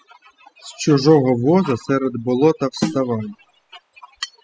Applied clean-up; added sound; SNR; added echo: classical method spectral subtraction.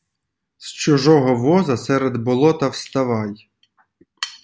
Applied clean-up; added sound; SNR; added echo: none; none; none; none.